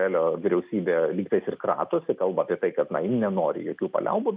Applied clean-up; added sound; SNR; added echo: none; none; none; none.